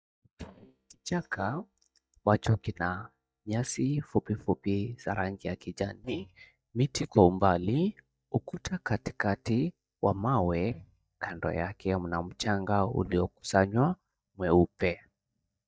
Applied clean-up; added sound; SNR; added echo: neural mask model DeepFilterNet 3.